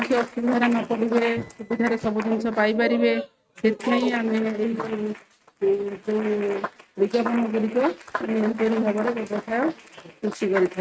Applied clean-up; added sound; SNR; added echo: neural mask model RNNoise.